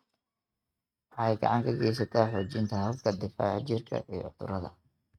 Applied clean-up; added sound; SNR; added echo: neural mask model RNNoise.